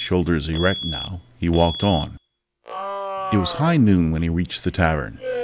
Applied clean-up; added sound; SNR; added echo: none; Alarm; 10 dB; none.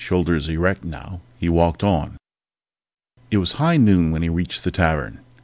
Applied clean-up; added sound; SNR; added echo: none; none; none; none.